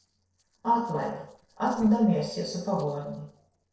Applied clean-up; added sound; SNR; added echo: neural separator model SepFormer DNS4.